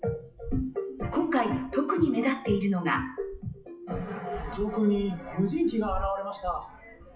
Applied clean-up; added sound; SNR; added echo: classical method WPE with log-MMSE.